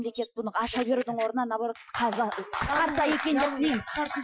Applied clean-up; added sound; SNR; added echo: classical method Wiener filter.